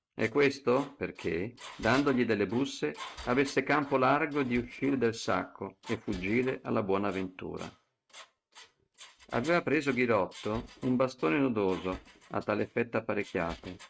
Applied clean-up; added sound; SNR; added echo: neural mask model RNNoise.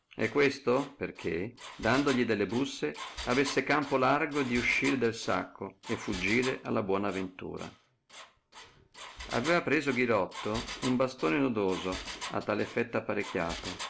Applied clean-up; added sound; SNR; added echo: none; Engine; 13 dB; none.